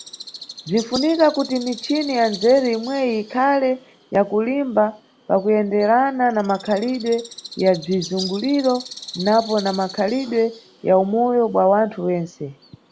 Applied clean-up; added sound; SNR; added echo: none; Bird; 17 dB; none.